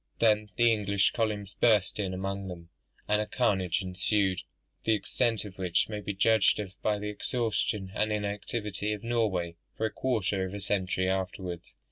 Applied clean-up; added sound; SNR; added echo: none; none; none; none.